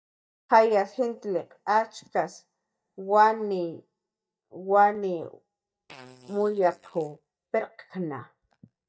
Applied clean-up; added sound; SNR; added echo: neural mask model DeepFilterNet 3.